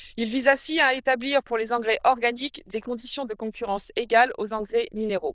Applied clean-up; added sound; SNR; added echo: neural diffusion model UNIVERSE++.